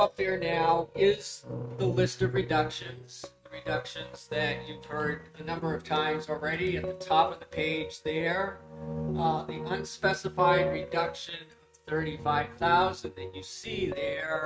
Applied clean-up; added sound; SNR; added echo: neural mask model RNNoise.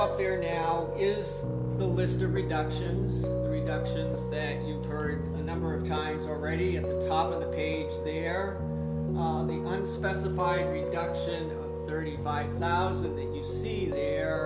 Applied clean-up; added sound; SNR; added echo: none; Piano; -3 dB; none.